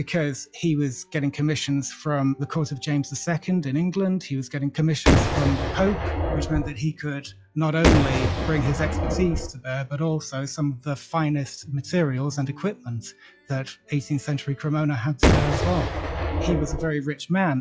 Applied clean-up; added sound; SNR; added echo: classical method log-MMSE.